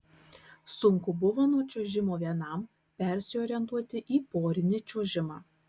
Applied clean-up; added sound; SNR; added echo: none; none; none; none.